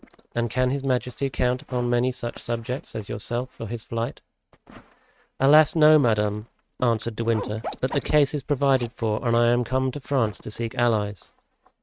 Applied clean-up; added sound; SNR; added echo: neural mask model RNNoise.